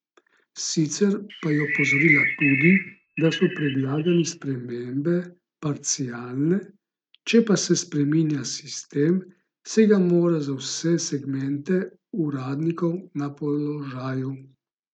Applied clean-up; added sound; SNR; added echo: neural mask model RNNoise.